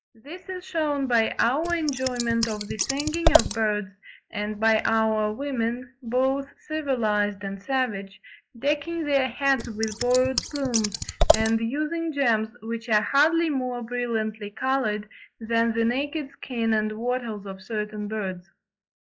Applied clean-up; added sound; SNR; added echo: classical method log-MMSE.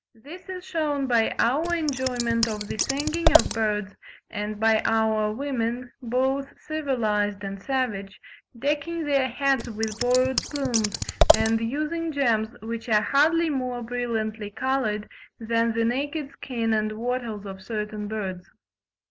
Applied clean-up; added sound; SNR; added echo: none; Scissors; -1 dB; none.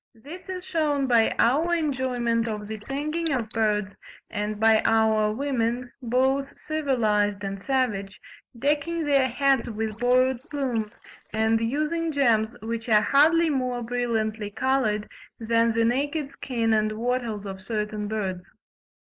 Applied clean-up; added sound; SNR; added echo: neural mask model Resemble Enhance denoiser.